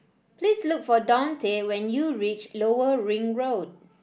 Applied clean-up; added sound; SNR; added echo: none; none; none; none.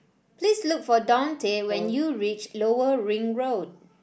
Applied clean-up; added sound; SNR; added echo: none; Brass instrument; 16 dB; none.